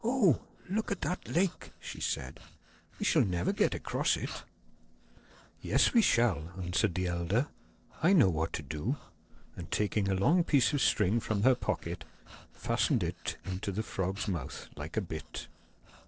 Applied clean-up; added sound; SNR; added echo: neural separator model SepFormer DNS4.